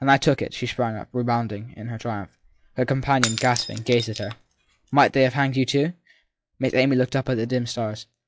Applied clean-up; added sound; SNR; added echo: classical method log-MMSE.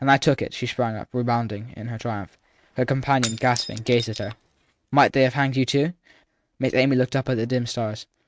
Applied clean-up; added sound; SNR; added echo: neural mask model RNNoise.